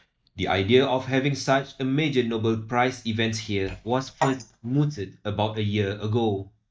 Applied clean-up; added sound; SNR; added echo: neural mask model DeepFilterNet 3.